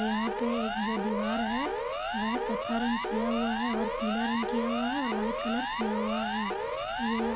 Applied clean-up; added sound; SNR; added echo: none; Siren; 0 dB; none.